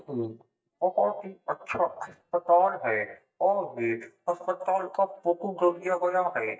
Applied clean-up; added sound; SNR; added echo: neural mask model DeepFilterNet 3.